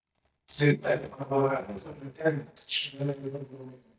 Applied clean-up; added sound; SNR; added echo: neural mask model DeepFilterNet 3.